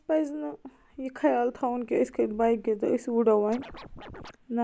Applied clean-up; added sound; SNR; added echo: neural mask model Resemble Enhance denoiser.